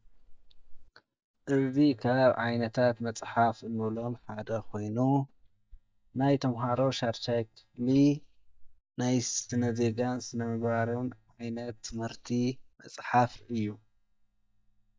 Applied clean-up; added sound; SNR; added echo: neural mask model DeepFilterNet 3.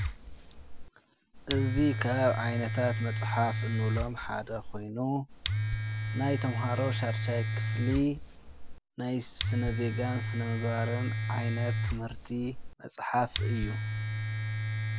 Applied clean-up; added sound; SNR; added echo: none; Domestic sounds, home sounds; -1 dB; none.